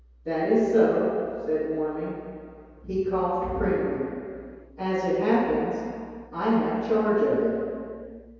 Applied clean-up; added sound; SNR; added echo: none; none; none; reverberation time 2.2 s.